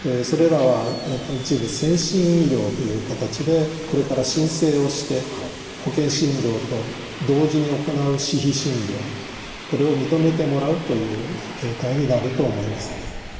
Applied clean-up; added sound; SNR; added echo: none; Subway, metro, underground; 14 dB; reverberation time 2.2 s.